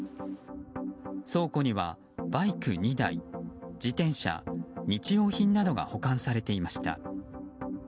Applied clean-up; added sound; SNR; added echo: none; none; none; none.